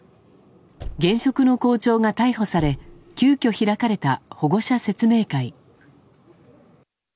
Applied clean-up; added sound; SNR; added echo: none; Slam / Car; 17 dB; none.